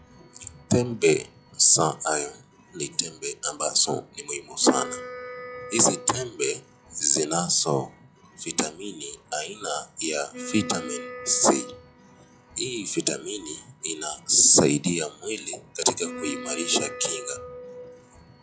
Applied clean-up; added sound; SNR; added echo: classical method log-MMSE.